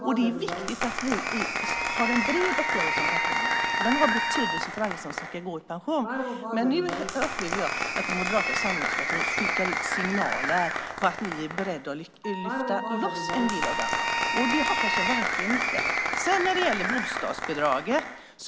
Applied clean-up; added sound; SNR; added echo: none; Applause + Trumpet; -1 dB; none.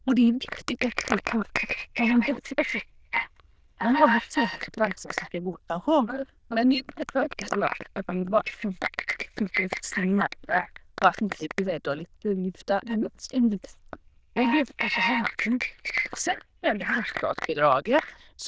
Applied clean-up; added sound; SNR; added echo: neural diffusion model UNIVERSE++.